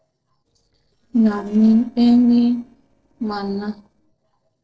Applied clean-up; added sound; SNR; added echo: neural separator model SepFormer DNS4.